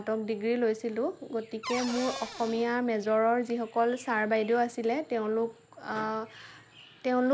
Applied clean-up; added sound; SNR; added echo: none; Cupboard open or close / Door; 10 dB; none.